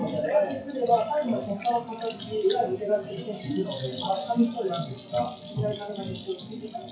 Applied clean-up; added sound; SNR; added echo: classical method WPE with log-MMSE.